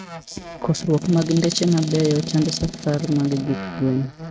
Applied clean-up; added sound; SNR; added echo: neural mask model RNNoise.